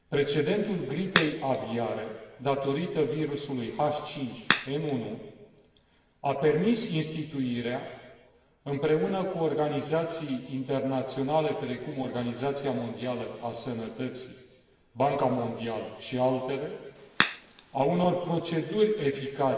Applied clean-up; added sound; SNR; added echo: none; Crack; 1 dB; reverberation time 1.5 s.